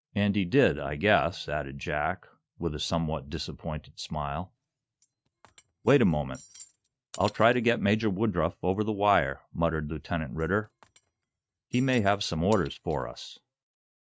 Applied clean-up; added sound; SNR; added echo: neural mask model RNNoise.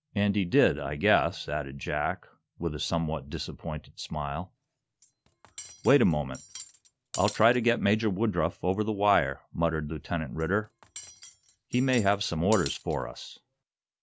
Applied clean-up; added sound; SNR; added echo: none; Cutlery, silverware; 18 dB; none.